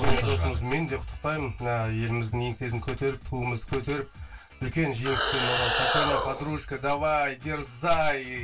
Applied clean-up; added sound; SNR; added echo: none; Animal; 0 dB; reverberation time 0.1 s.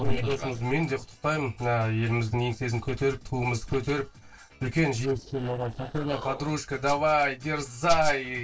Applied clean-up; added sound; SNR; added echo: neural separator model SepFormer DNS4.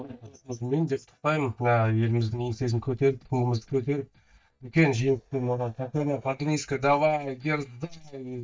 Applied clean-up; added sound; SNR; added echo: neural mask model DeepFilterNet 3.